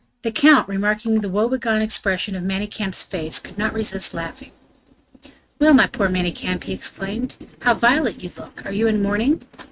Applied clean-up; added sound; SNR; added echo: neural mask model RNNoise.